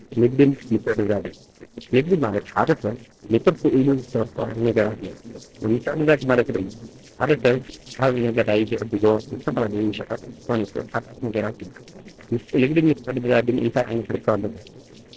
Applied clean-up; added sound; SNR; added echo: neural separator model SepFormer DNS4.